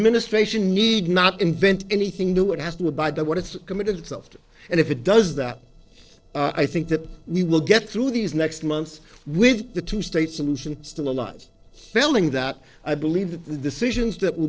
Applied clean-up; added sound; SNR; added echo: neural separator model SepFormer DNS4.